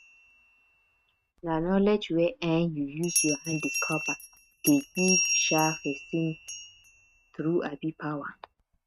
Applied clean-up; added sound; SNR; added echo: neural mask model RNNoise.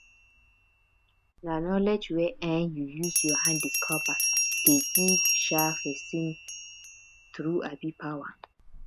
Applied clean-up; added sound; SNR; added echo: none; Bell; 0 dB; none.